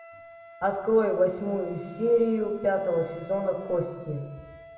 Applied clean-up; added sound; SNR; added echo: none; Wind instrument, woodwind instrument; 20 dB; reverberation time 1.0 s.